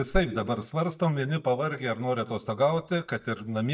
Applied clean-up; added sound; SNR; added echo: neural mask model DeepFilterNet 3.